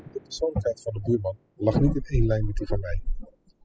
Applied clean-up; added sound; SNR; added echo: classical method spectral subtraction.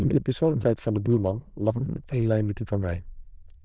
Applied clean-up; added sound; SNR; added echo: neural diffusion model UNIVERSE++.